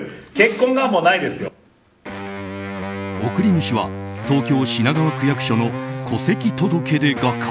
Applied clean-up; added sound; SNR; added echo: none; none; none; none.